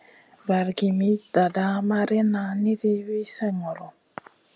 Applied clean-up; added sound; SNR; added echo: none; none; none; none.